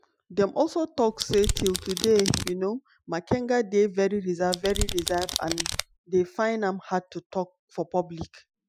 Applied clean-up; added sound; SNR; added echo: classical method Wiener filter.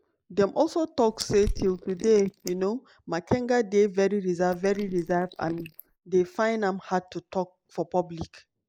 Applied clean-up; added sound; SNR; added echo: neural mask model Resemble Enhance denoiser.